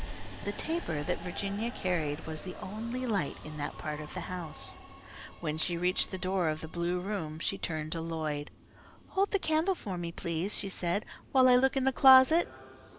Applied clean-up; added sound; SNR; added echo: none; Subway, metro, underground; 14 dB; none.